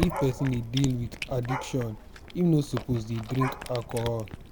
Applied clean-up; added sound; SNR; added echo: none; Cat + Dog; 8 dB; none.